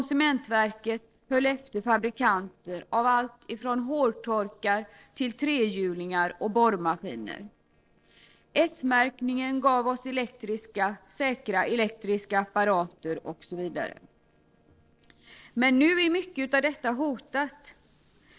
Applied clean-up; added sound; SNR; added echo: neural separator model SepFormer DNS4.